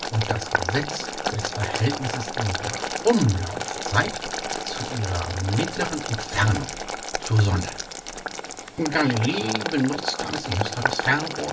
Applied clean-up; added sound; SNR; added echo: none; Boiling; 4 dB; reverberation time 0.2 s.